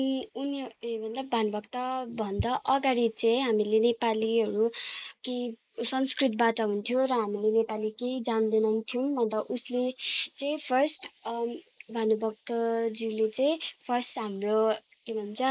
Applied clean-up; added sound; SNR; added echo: neural mask model Resemble Enhance denoiser.